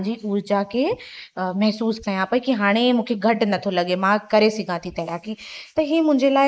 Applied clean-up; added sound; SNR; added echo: neural mask model Resemble Enhance denoiser.